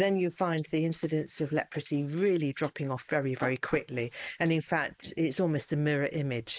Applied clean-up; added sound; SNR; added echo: neural mask model Resemble Enhance denoiser.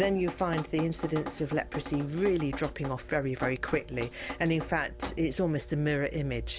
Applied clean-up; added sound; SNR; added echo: none; Drip; 10 dB; none.